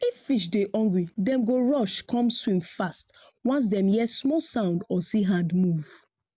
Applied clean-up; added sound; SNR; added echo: none; none; none; none.